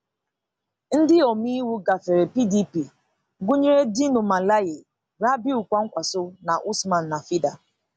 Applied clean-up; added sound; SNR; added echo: none; none; none; none.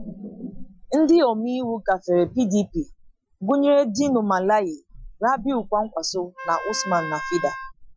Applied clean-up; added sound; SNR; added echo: classical method Wiener filter.